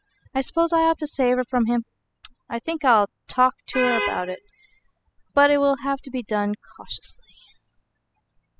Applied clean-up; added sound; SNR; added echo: classical method spectral subtraction.